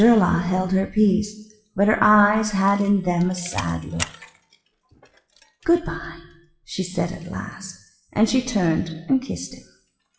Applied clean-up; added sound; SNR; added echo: classical method WPE with log-MMSE.